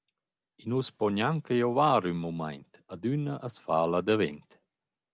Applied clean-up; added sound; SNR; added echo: none; none; none; none.